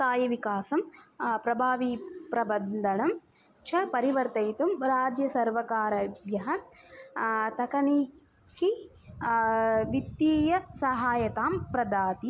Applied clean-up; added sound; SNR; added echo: none; none; none; none.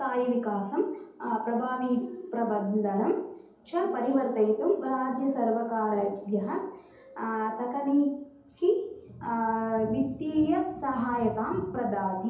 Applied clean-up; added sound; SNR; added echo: none; none; none; reverberation time 2.2 s.